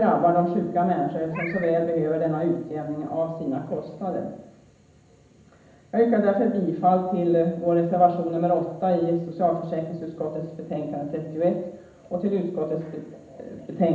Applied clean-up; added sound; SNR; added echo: none; Meow; 14 dB; reverberation time 0.8 s.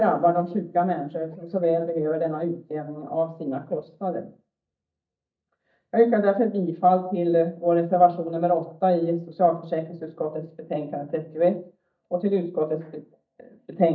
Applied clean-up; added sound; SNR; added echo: neural mask model DeepFilterNet 3.